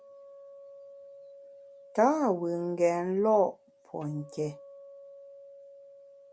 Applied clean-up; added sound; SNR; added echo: none; Acoustic guitar; 20 dB; none.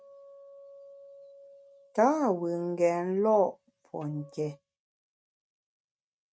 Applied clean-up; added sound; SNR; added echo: neural mask model RNNoise.